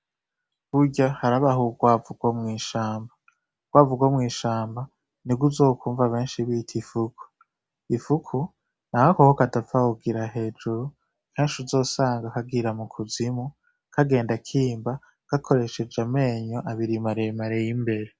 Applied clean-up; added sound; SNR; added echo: none; none; none; none.